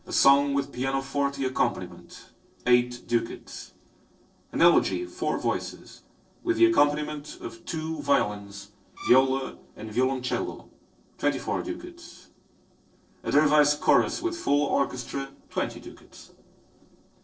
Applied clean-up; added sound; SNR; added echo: neural separator model SepFormer DNS4.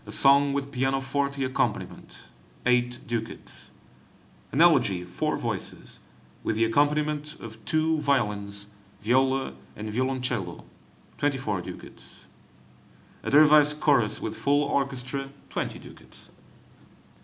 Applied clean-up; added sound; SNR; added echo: none; none; none; none.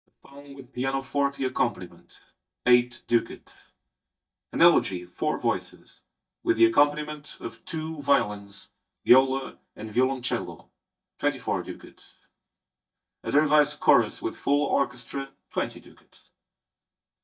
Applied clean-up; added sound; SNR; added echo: neural mask model DeepFilterNet 3.